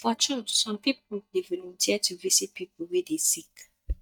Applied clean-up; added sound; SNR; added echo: neural mask model DeepFilterNet 3.